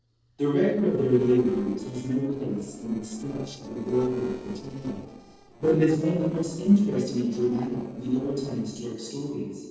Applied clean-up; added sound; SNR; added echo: neural separator model SepFormer DNS4.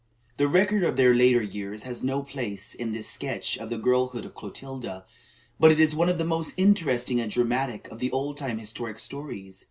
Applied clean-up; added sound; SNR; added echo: none; none; none; none.